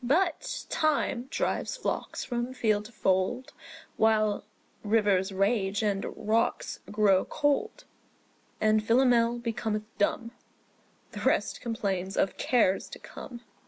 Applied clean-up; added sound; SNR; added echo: none; none; none; none.